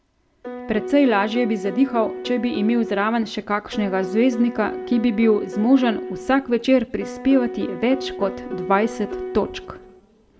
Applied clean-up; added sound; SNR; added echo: none; Piano; 10 dB; reverberation time 0.3 s.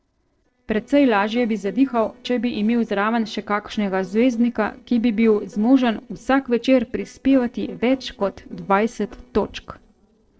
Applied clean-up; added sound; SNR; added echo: neural separator model SepFormer DNS4.